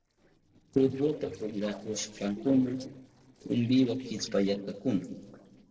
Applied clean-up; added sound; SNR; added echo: neural separator model SepFormer DNS4.